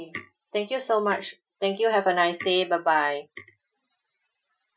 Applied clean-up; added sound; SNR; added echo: classical method Wiener filter.